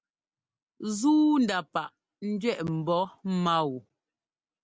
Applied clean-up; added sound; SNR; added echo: none; none; none; none.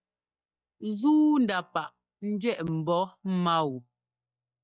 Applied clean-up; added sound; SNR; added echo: neural mask model DeepFilterNet 3.